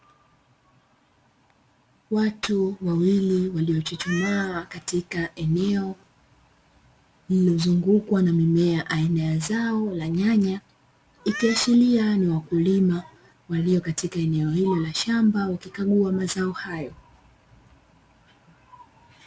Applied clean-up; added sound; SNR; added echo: none; Meow; 16 dB; none.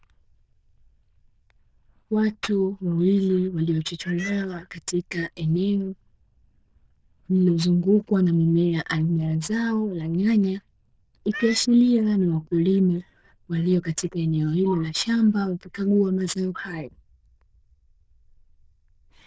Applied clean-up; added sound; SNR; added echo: neural diffusion model UNIVERSE++.